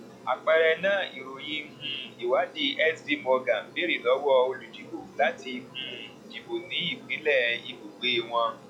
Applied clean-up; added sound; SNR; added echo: classical method log-MMSE.